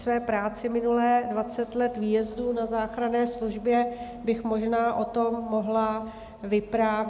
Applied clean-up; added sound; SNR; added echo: none; none; none; none.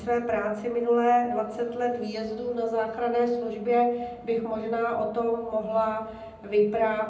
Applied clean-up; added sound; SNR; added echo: none; none; none; reverberation time 0.6 s.